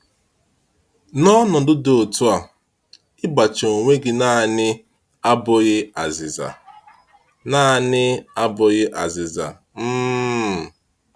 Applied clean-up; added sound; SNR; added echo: none; none; none; none.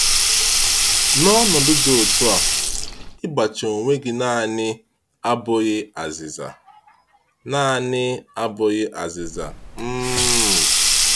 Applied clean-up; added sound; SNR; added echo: none; Sink (filling or washing); -2 dB; none.